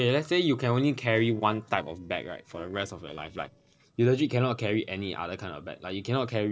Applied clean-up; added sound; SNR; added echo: neural separator model SepFormer DNS4.